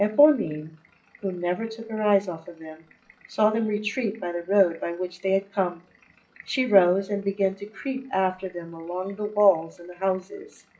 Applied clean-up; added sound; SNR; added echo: classical method WPE with log-MMSE.